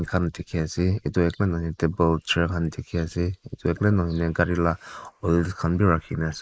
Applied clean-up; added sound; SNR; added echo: neural mask model Resemble Enhance denoiser.